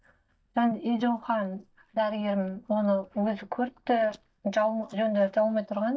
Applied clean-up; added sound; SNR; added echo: neural mask model DeepFilterNet 3.